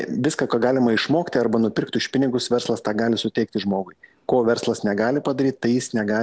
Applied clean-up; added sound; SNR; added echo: none; none; none; none.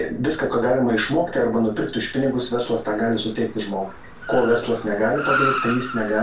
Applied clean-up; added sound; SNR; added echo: none; Car; 9 dB; reverberation time 0.2 s.